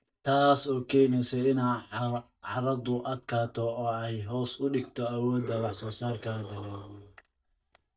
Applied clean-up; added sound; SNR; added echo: neural mask model DeepFilterNet 3.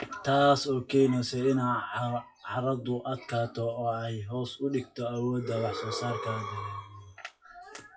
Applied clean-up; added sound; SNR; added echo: classical method WPE with log-MMSE.